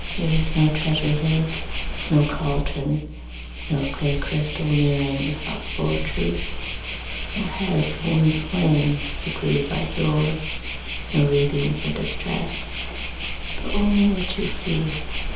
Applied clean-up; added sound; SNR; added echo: none; Waves, surf; -1 dB; reverberation time 1.2 s.